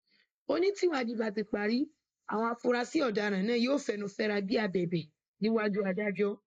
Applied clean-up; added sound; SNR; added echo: neural mask model Resemble Enhance denoiser.